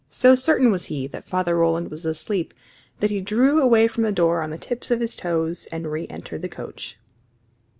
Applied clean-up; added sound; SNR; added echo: none; none; none; none.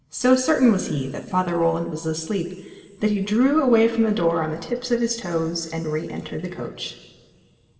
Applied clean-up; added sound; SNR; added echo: none; none; none; reverberation time 2.1 s.